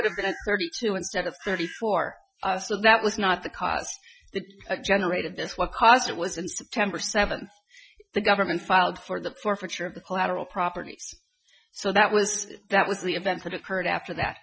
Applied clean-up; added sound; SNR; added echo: classical method Wiener filter.